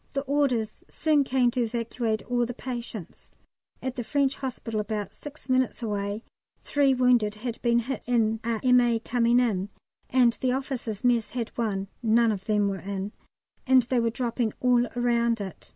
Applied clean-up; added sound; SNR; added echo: none; none; none; none.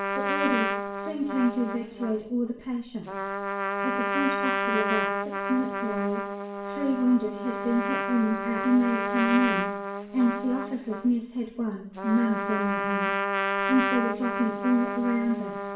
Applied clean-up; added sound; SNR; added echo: none; Trumpet; 2 dB; reverberation time 0.6 s.